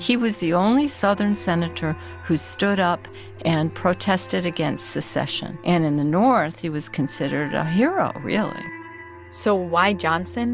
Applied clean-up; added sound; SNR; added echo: none; none; none; none.